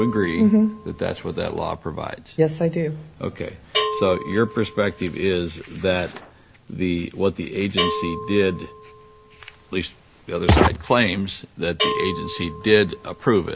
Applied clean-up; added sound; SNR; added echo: none; Bell; 10 dB; none.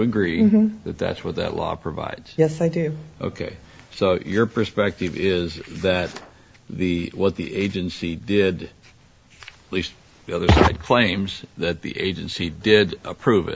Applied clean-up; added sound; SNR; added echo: none; none; none; none.